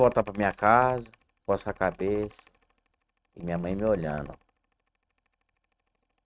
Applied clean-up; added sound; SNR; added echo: neural mask model RNNoise.